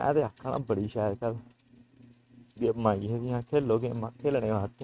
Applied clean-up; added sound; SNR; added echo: neural mask model RNNoise.